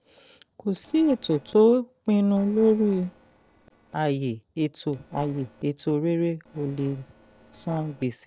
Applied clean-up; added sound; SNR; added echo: neural separator model SepFormer DNS4.